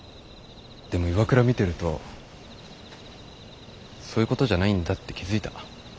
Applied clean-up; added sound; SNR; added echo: none; none; none; none.